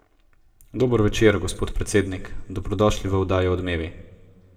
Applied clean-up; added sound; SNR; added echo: none; none; none; reverberation time 0.8 s.